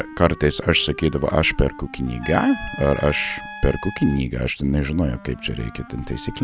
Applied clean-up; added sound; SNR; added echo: none; Wind instrument, woodwind instrument + Trumpet; 16 dB; none.